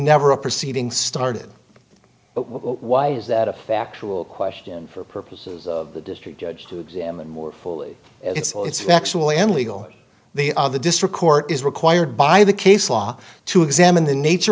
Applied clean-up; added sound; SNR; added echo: none; none; none; none.